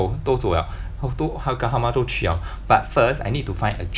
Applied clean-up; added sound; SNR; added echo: none; none; none; none.